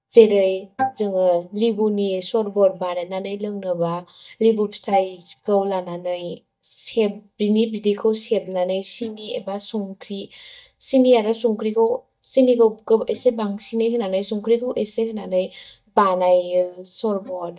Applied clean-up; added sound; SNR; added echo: neural mask model DeepFilterNet 3.